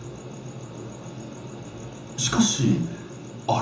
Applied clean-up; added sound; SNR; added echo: none; none; none; reverberation time 0.7 s.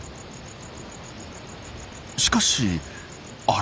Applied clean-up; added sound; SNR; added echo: none; none; none; none.